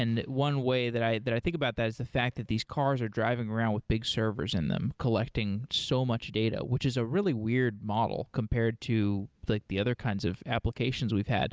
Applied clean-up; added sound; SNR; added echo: none; none; none; none.